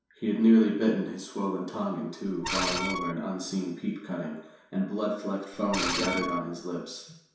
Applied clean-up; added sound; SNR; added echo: none; Screech; 4 dB; reverberation time 0.7 s.